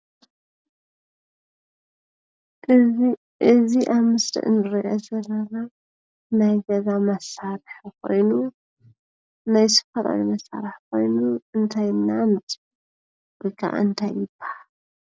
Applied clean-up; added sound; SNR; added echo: none; none; none; none.